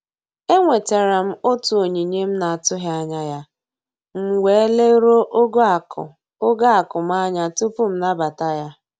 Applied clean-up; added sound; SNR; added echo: none; none; none; none.